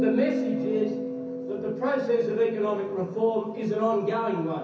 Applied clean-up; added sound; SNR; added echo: none; Piano; 7 dB; reverberation time 0.6 s.